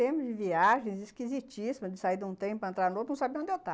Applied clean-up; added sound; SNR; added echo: none; none; none; none.